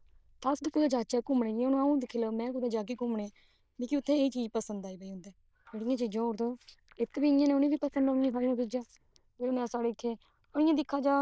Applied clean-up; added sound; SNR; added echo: neural diffusion model UNIVERSE++.